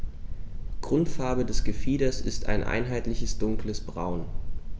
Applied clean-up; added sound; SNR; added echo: none; none; none; none.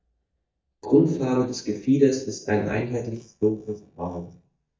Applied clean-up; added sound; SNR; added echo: neural mask model DeepFilterNet 3.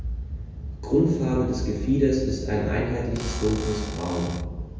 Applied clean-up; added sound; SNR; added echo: none; Cupboard open or close / Door; 14 dB; reverberation time 1.2 s.